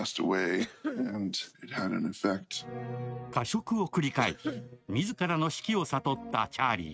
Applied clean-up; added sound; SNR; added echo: neural mask model RNNoise.